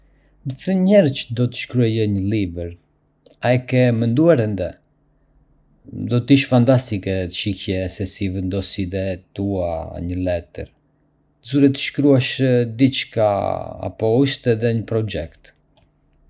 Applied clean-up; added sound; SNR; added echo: none; none; none; none.